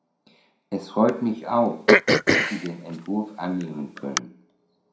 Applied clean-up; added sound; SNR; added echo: none; Cough; -3 dB; reverberation time 0.5 s.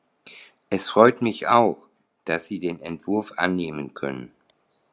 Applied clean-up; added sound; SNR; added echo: none; none; none; none.